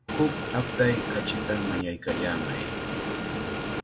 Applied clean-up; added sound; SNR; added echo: none; Motor vehicle (road) / Engine; 1 dB; reverberation time 1.6 s.